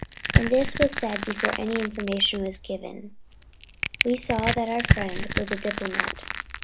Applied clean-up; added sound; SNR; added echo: none; Crushing; 0 dB; none.